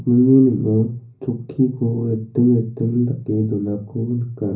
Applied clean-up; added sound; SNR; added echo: none; none; none; reverberation time 0.5 s.